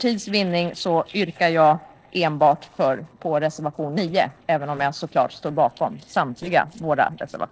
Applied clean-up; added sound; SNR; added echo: neural separator model SepFormer DNS4.